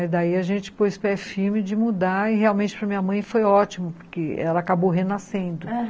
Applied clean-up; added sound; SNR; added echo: none; none; none; none.